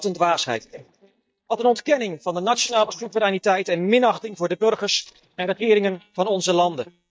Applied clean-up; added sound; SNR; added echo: neural mask model DeepFilterNet 3.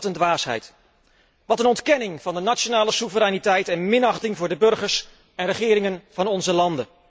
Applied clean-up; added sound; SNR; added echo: none; none; none; none.